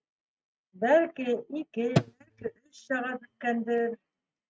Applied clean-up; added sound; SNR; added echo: neural mask model RNNoise.